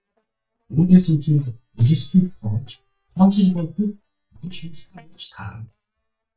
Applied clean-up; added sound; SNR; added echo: neural mask model DeepFilterNet 3.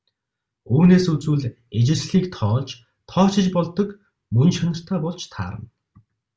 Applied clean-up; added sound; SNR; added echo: none; none; none; none.